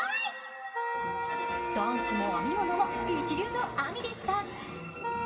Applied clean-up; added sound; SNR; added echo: none; Wind instrument, woodwind instrument; 3 dB; reverberation time 2.0 s.